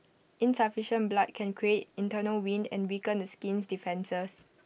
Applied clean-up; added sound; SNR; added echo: none; none; none; none.